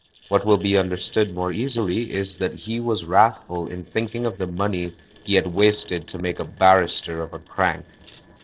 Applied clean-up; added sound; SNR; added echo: neural separator model SepFormer DNS4.